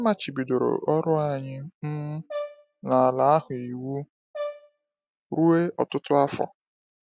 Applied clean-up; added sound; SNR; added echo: none; Brass instrument; 13 dB; none.